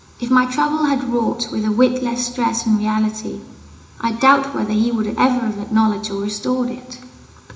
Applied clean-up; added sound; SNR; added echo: none; Bowed string instrument; 17 dB; reverberation time 0.8 s.